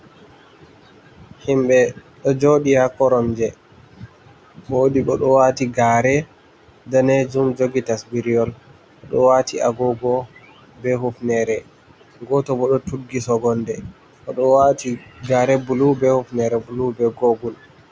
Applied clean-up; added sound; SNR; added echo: none; none; none; none.